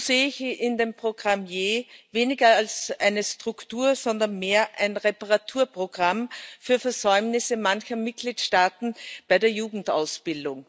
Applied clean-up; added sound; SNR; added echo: none; none; none; none.